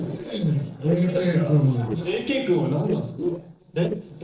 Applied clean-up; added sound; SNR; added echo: neural separator model SepFormer DNS4.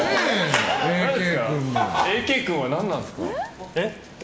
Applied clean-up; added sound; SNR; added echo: none; none; none; none.